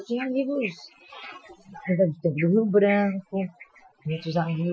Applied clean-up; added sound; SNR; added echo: classical method Wiener filter.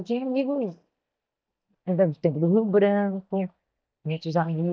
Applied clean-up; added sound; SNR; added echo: neural mask model DeepFilterNet 3.